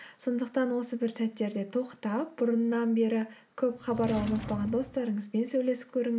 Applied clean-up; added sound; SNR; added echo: none; Drawer open or close; 10 dB; none.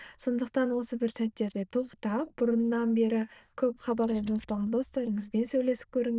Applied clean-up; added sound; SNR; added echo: neural diffusion model UNIVERSE++.